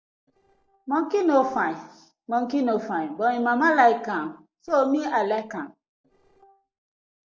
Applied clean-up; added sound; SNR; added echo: neural separator model SepFormer DNS4.